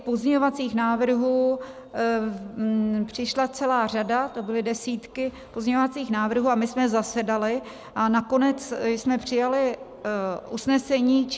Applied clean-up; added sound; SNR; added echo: none; none; none; none.